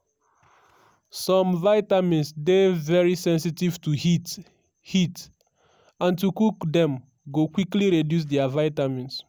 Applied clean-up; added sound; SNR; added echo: none; none; none; none.